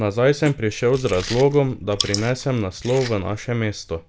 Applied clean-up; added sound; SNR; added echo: neural mask model Resemble Enhance denoiser.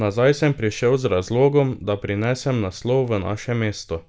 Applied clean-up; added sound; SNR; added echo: none; none; none; none.